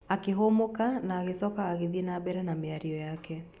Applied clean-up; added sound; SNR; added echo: none; none; none; none.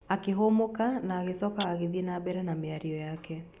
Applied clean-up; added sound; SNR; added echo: none; Tap / Glass; 15 dB; none.